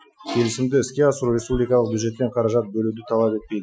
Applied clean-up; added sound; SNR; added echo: classical method Wiener filter.